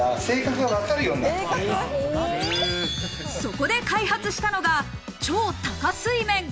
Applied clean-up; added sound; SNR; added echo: none; none; none; none.